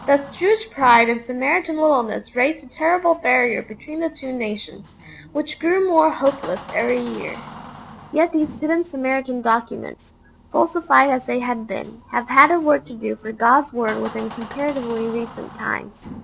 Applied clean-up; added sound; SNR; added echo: none; Door; 20 dB; none.